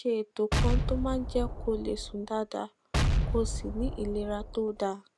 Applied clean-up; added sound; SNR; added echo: none; Explosion; -2 dB; none.